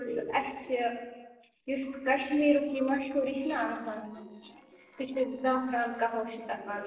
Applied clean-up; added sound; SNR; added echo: neural separator model SepFormer DNS4.